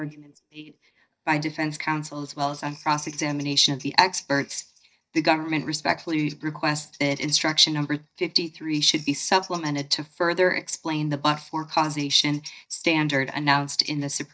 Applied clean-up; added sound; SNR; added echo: neural mask model DeepFilterNet 3.